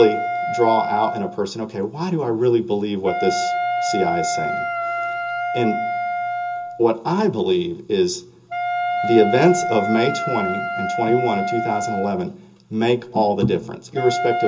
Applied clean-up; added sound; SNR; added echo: none; Wind instrument, woodwind instrument; 4 dB; reverberation time 0.2 s.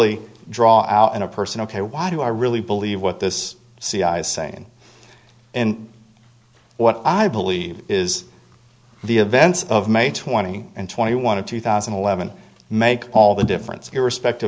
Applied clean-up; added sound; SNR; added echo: none; none; none; none.